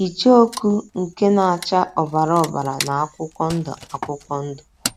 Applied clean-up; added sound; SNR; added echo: none; Wood; 15 dB; none.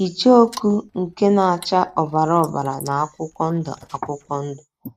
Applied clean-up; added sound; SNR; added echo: neural mask model Resemble Enhance denoiser.